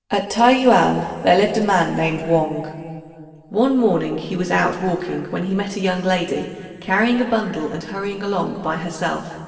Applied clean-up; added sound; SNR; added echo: none; none; none; reverberation time 2.7 s.